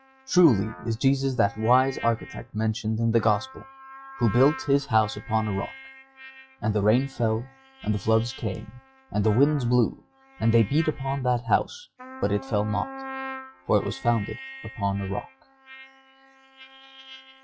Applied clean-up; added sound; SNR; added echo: classical method log-MMSE.